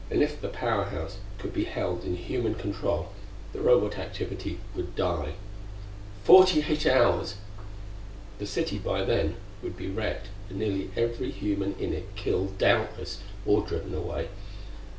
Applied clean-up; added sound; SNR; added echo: none; none; none; none.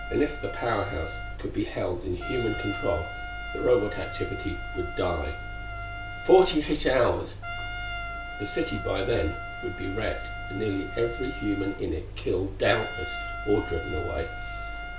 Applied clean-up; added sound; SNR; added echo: none; Trumpet; 10 dB; none.